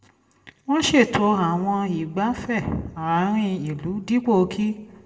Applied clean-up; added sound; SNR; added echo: none; none; none; reverberation time 0.9 s.